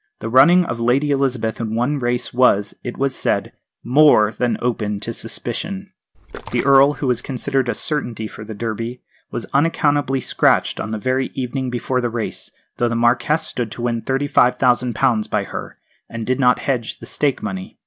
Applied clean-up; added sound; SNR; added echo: none; Splash, splatter; 19 dB; none.